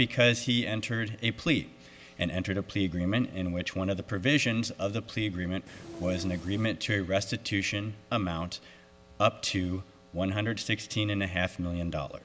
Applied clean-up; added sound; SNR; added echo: none; Train; 13 dB; none.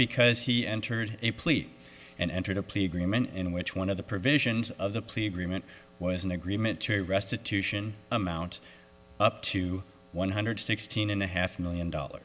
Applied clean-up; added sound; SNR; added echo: none; none; none; none.